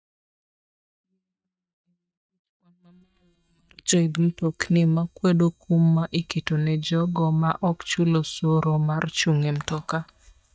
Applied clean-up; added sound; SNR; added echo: neural mask model DeepFilterNet 3.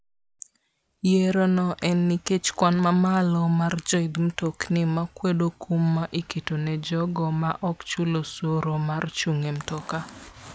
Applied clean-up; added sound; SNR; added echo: none; none; none; none.